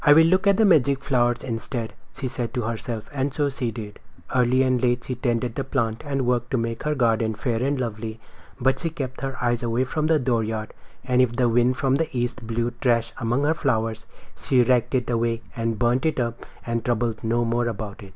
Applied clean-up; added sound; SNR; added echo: none; none; none; none.